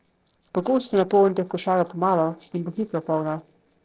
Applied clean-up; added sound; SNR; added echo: neural separator model SepFormer DNS4.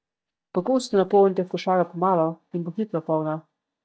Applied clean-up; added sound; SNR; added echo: neural mask model DeepFilterNet 3.